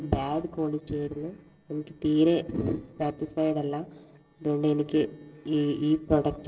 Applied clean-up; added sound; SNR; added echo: neural separator model SepFormer DNS4.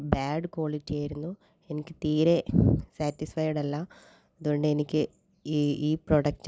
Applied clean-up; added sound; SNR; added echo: none; none; none; none.